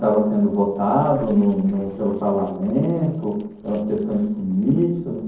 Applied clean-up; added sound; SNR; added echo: neural separator model SepFormer DNS4.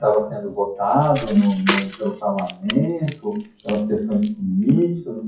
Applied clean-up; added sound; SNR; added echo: classical method WPE with log-MMSE.